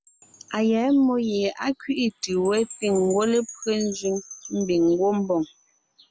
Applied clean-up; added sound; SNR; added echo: none; Wind chime; 20 dB; none.